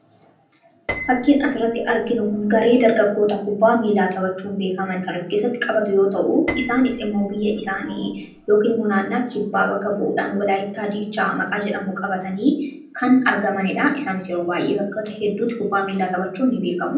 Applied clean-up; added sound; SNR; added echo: none; Piano; 14 dB; reverberation time 0.6 s.